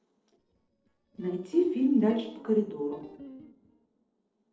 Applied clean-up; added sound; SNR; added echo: neural separator model SepFormer DNS4.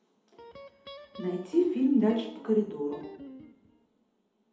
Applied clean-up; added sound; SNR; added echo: none; Guitar; 18 dB; reverberation time 2.0 s.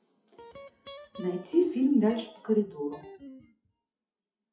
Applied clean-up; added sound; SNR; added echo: classical method WPE with log-MMSE.